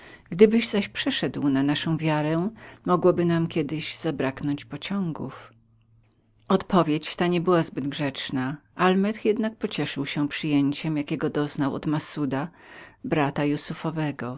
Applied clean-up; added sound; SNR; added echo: none; none; none; none.